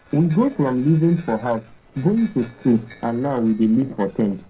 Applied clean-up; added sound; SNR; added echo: neural separator model SepFormer DNS4.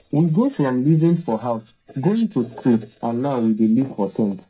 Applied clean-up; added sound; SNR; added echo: neural mask model DeepFilterNet 3.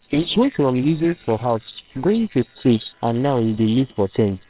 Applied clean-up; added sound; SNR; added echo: neural separator model SepFormer WHAMR!.